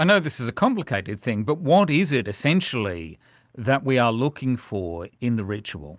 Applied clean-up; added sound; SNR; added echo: none; none; none; none.